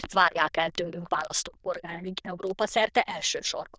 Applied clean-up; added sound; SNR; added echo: neural diffusion model UNIVERSE++.